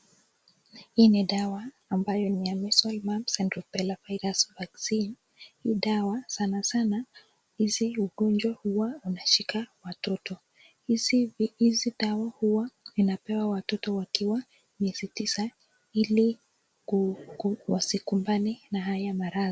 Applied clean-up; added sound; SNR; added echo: none; none; none; none.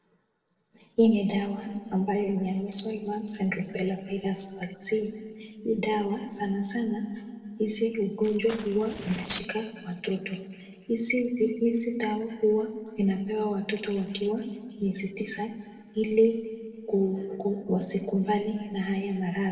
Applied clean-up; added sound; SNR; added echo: neural separator model SepFormer DNS4.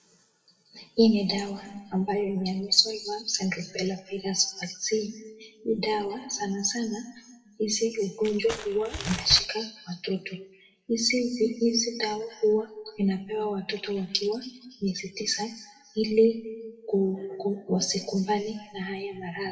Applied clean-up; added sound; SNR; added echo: classical method WPE with log-MMSE.